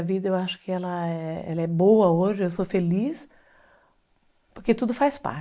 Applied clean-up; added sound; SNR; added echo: neural mask model Resemble Enhance denoiser.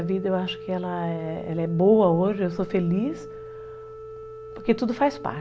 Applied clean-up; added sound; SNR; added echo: none; Organ; 14 dB; none.